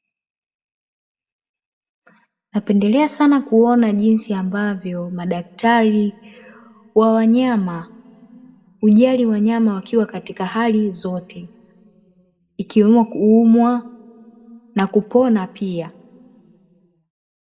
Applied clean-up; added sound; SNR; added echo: none; none; none; reverberation time 2.3 s.